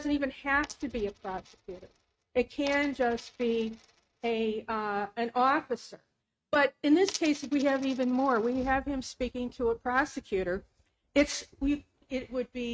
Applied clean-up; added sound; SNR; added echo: neural mask model RNNoise.